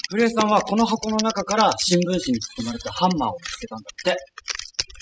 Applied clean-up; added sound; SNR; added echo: classical method spectral subtraction.